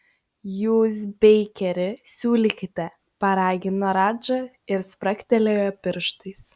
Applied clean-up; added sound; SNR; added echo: none; none; none; none.